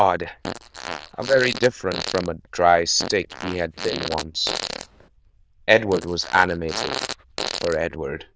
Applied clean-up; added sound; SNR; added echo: neural diffusion model UNIVERSE++.